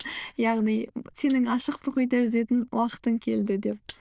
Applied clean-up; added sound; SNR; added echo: neural diffusion model UNIVERSE++.